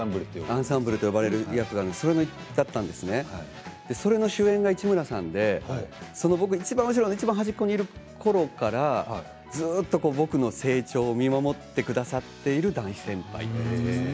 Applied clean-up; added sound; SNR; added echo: none; none; none; none.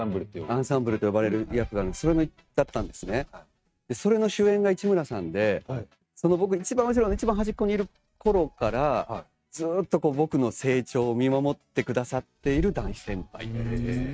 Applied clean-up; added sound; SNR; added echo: neural mask model RNNoise.